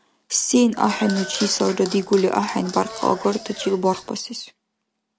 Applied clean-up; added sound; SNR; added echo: none; Applause / Clapping; 13 dB; none.